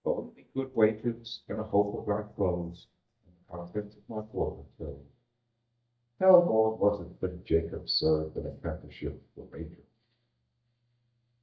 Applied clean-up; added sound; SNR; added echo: neural mask model DeepFilterNet 3.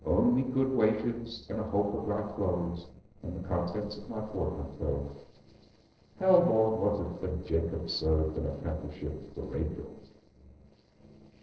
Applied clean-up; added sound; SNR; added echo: neural separator model SepFormer DNS4.